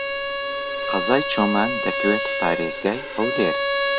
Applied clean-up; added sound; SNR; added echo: none; Bowed string instrument; 0 dB; none.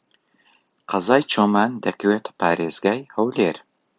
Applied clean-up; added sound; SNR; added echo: none; none; none; none.